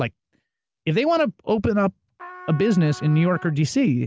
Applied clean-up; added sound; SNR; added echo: none; Trumpet; 20 dB; none.